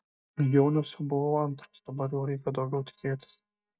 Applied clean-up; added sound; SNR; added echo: neural mask model DeepFilterNet 3.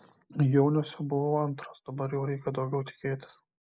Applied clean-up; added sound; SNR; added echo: neural mask model Resemble Enhance denoiser.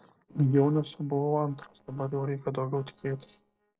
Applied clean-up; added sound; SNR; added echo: neural separator model SepFormer DNS4.